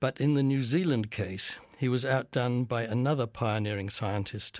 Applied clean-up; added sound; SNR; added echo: none; none; none; none.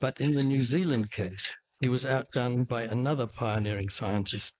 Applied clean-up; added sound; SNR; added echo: neural mask model Resemble Enhance denoiser.